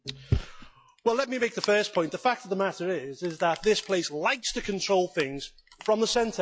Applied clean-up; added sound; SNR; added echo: classical method log-MMSE.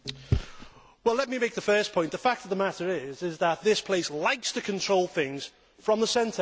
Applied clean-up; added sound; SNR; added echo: none; none; none; none.